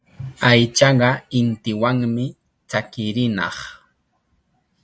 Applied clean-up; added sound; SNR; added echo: none; none; none; none.